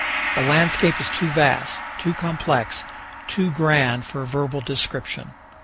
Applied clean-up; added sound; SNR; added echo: none; Gong; 8 dB; none.